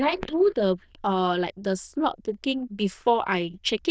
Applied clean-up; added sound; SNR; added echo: neural diffusion model UNIVERSE++.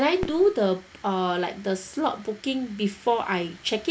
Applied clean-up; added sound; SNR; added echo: none; Fireworks; 17 dB; none.